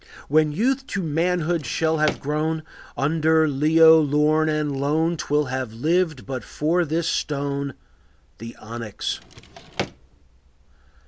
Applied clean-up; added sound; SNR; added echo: none; Drawer open or close; 12 dB; none.